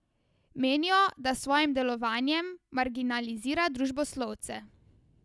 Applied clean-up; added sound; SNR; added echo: none; none; none; none.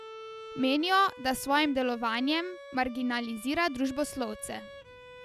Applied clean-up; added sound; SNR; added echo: none; Bowed string instrument; 17 dB; none.